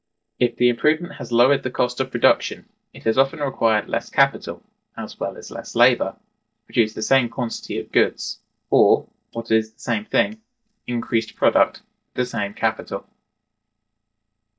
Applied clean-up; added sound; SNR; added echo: neural mask model DeepFilterNet 3.